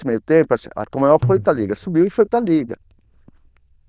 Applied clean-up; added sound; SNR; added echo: neural diffusion model UNIVERSE++.